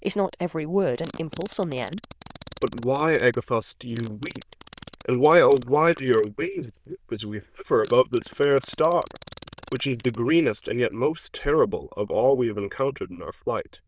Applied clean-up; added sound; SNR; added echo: neural diffusion model UNIVERSE++.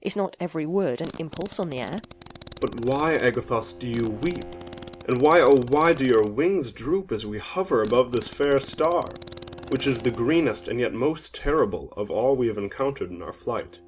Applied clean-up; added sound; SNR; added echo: none; Bowed string instrument + Fart; 19 dB; none.